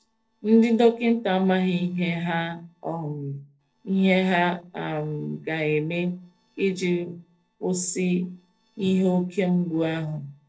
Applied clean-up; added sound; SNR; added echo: neural separator model SepFormer DNS4.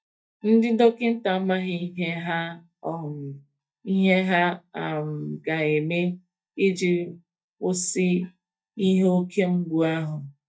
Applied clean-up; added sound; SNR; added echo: neural mask model DeepFilterNet 3.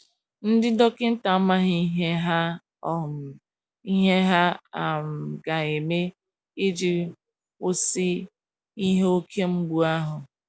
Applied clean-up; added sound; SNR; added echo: none; none; none; none.